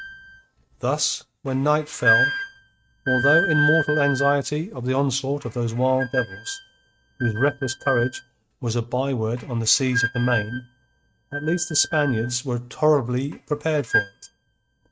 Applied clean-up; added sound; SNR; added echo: neural mask model RNNoise.